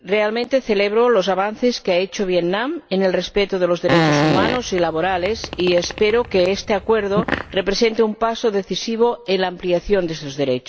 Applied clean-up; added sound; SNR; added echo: none; Fart; 3 dB; none.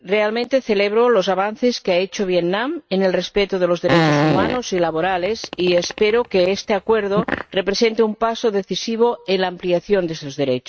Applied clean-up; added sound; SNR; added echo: neural mask model RNNoise.